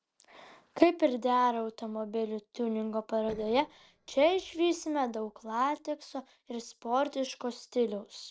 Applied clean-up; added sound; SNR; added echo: neural separator model SepFormer DNS4.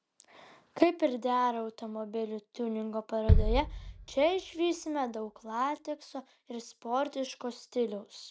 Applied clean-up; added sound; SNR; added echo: none; Bass drum; 0 dB; none.